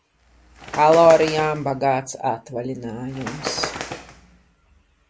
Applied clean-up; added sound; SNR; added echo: none; Bird; 12 dB; none.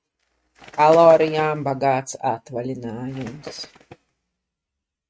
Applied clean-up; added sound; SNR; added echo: neural mask model RNNoise.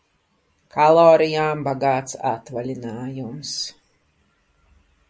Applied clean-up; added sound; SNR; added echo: none; none; none; none.